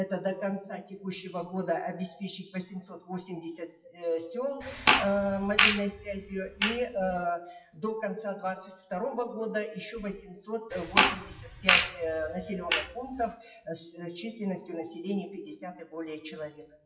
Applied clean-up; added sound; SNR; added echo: classical method WPE with log-MMSE.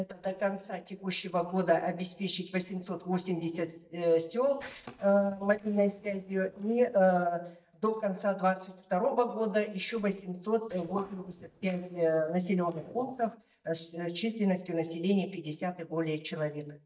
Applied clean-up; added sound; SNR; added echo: neural mask model DeepFilterNet 3.